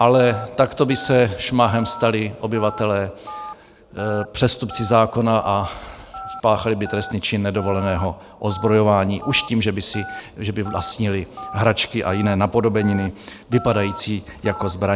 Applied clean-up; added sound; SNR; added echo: none; Telephone; 16 dB; none.